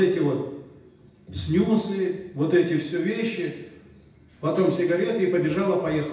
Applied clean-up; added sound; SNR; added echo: none; none; none; reverberation time 0.9 s.